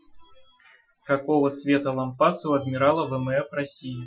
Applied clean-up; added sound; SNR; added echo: classical method Wiener filter.